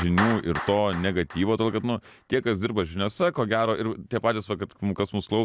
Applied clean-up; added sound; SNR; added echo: none; Clapping; 13 dB; none.